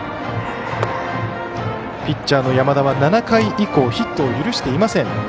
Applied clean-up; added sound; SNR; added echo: none; none; none; none.